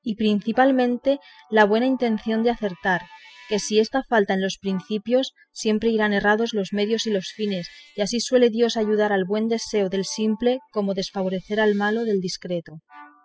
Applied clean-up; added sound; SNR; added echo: classical method spectral subtraction.